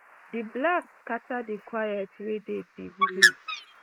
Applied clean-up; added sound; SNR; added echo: neural mask model Resemble Enhance denoiser.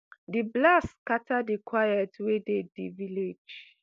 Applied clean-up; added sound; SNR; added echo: none; none; none; none.